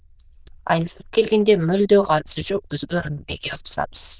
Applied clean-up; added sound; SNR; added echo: neural diffusion model UNIVERSE++.